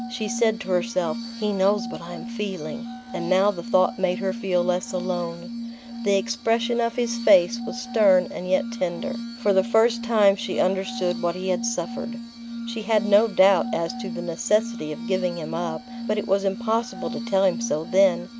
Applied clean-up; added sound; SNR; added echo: none; Glass; 9 dB; none.